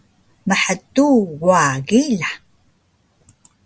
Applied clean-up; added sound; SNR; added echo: none; none; none; none.